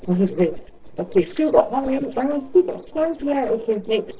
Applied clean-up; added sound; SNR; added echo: neural separator model SepFormer DNS4.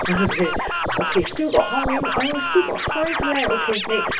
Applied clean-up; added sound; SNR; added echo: none; Scratching (performance technique); 2 dB; reverberation time 0.1 s.